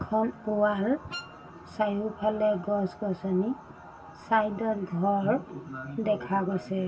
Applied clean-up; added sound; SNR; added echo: none; Wind instrument, woodwind instrument; 14 dB; reverberation time 0.2 s.